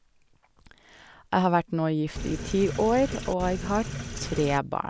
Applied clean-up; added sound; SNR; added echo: none; Sink (filling or washing); 7 dB; none.